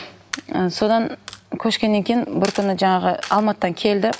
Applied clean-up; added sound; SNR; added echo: none; Coin (dropping); 18 dB; none.